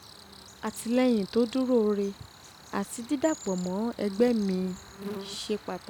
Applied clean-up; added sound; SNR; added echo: none; Cricket; 16 dB; none.